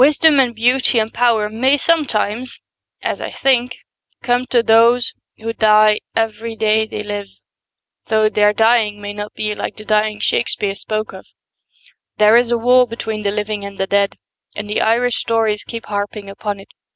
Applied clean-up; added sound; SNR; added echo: none; none; none; none.